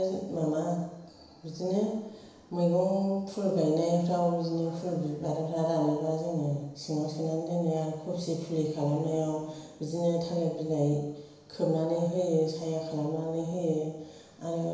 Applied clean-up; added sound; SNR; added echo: none; none; none; reverberation time 1.0 s.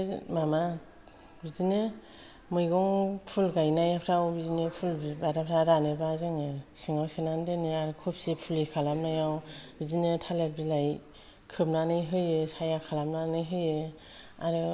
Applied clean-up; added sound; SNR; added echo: none; none; none; none.